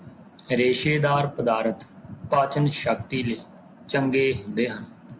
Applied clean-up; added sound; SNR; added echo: none; none; none; none.